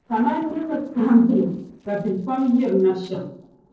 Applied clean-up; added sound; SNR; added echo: neural separator model SepFormer DNS4.